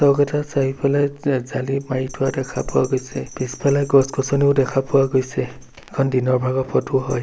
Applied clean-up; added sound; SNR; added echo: none; Bell; 20 dB; none.